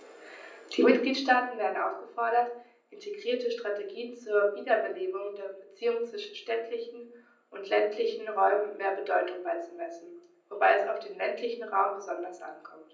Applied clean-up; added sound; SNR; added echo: none; none; none; reverberation time 0.6 s.